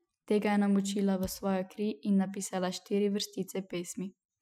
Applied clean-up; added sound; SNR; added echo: classical method Wiener filter.